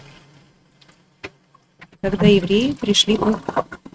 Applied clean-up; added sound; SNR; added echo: neural mask model RNNoise.